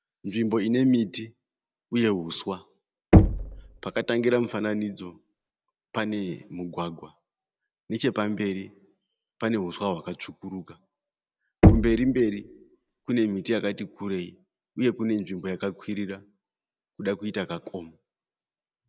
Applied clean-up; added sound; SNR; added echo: none; Knock; -5 dB; none.